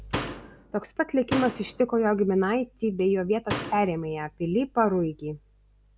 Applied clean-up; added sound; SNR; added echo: none; Slam; 9 dB; none.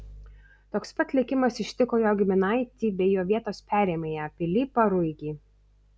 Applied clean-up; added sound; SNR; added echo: none; none; none; none.